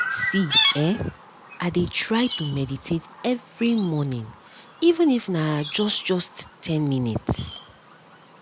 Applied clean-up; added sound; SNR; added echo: none; Chirp, tweet; 6 dB; none.